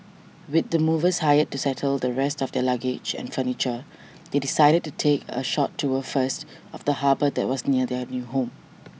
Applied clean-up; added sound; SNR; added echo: none; none; none; none.